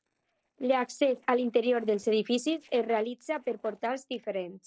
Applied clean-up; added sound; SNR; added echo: neural separator model SepFormer DNS4.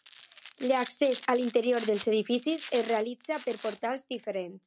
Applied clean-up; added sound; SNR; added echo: none; Domestic sounds, home sounds; 12 dB; none.